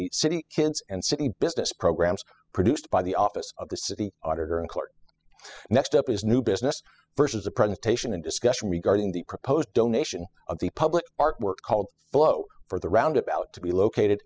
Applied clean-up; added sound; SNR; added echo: classical method spectral subtraction.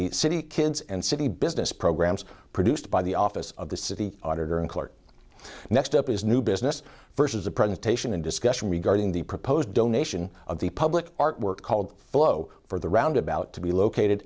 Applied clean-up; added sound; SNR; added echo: none; none; none; none.